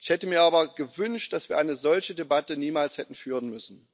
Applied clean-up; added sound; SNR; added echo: none; none; none; none.